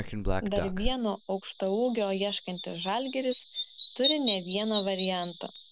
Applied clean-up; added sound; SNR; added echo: none; Bird vocalization, bird call, bird song; 1 dB; none.